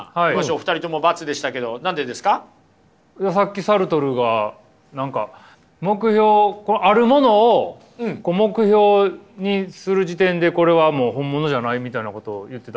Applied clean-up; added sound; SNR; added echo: none; none; none; none.